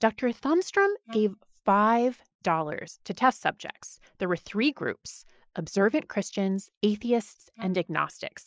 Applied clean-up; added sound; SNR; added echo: classical method Wiener filter.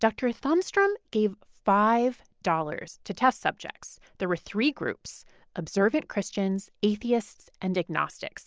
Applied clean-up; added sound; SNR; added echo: none; none; none; none.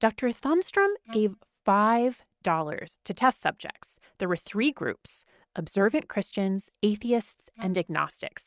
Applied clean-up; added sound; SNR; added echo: neural mask model RNNoise.